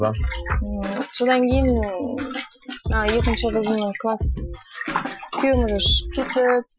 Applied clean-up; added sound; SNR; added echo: classical method Wiener filter.